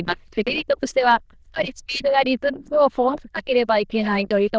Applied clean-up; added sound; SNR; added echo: neural diffusion model UNIVERSE++.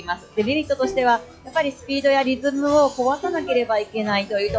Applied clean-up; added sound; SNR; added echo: classical method log-MMSE.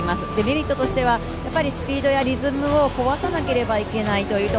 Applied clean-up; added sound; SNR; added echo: none; Bowed string instrument + Marimba, xylophone; 15 dB; none.